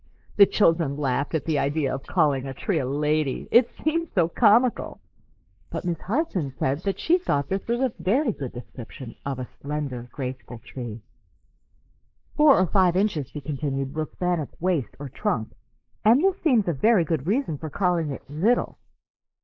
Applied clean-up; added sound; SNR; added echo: neural mask model Resemble Enhance denoiser.